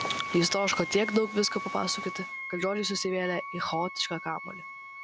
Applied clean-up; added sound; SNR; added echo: none; Wind instrument, woodwind instrument; 8 dB; none.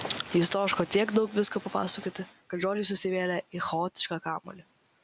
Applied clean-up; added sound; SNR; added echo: none; none; none; none.